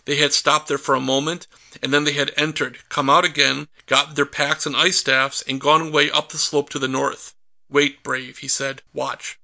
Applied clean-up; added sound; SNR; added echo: none; none; none; none.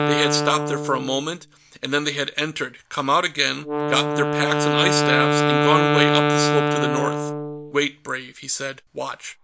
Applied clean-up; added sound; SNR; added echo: none; Wind instrument, woodwind instrument; -2 dB; none.